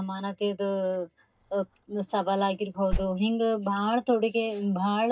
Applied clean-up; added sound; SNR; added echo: neural mask model DeepFilterNet 3.